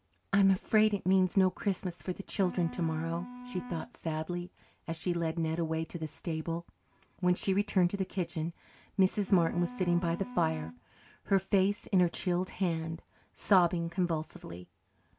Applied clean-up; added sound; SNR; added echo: none; Wind instrument, woodwind instrument; 15 dB; none.